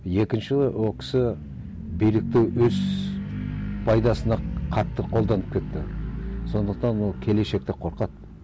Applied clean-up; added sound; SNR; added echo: none; none; none; none.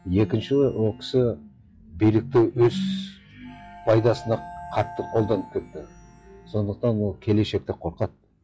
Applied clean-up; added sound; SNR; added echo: classical method log-MMSE.